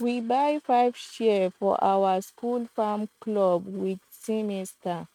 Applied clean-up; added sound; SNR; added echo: neural mask model RNNoise.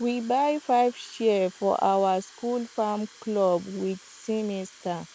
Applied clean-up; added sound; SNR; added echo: none; Fill (with liquid) / Water tap, faucet; 19 dB; none.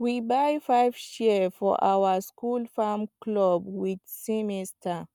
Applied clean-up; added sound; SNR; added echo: none; none; none; none.